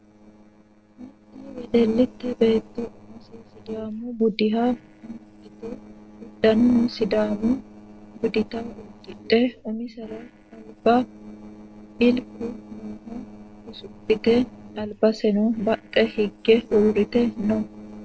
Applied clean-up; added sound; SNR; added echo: neural separator model SepFormer DNS4.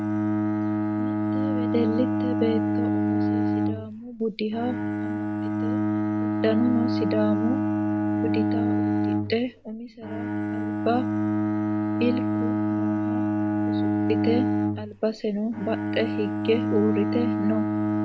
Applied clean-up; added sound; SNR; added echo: none; Bowed string instrument; -4 dB; none.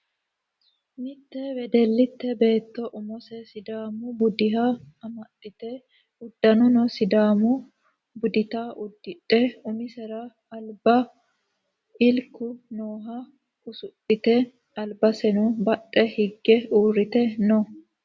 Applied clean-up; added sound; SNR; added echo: none; none; none; none.